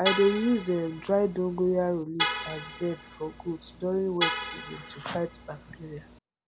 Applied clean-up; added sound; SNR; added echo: none; Vehicle horn, car horn, honking; 6 dB; none.